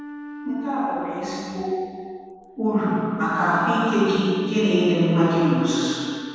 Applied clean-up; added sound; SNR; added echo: none; Wind instrument, woodwind instrument; 14 dB; reverberation time 2.1 s.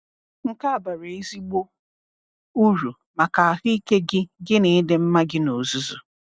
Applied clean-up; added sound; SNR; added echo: none; none; none; none.